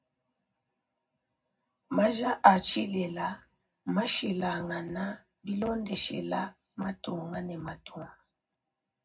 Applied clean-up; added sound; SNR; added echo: none; none; none; reverberation time 0.3 s.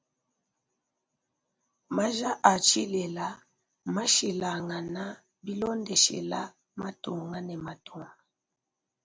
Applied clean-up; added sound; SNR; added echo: none; none; none; none.